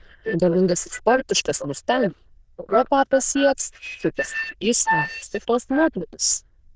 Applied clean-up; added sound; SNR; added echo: neural diffusion model UNIVERSE++.